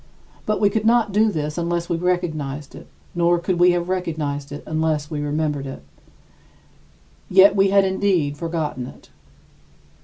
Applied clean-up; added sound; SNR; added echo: none; none; none; none.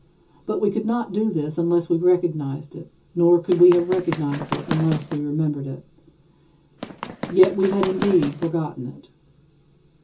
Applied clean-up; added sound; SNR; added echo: none; Run; 8 dB; reverberation time 0.2 s.